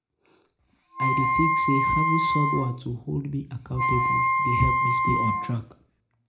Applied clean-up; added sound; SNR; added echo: none; Wind instrument, woodwind instrument; -4 dB; reverberation time 0.3 s.